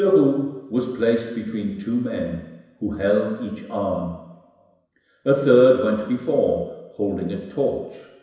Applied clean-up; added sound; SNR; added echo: none; none; none; reverberation time 1.0 s.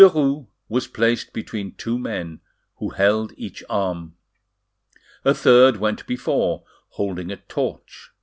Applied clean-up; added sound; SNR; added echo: none; none; none; none.